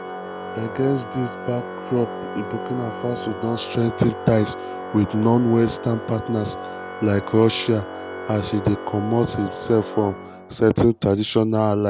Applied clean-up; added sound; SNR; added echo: none; Organ; 10 dB; none.